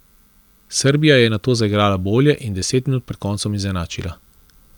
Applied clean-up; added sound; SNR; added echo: none; none; none; none.